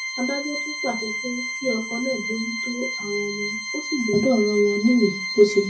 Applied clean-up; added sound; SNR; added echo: none; Organ; 6 dB; reverberation time 0.4 s.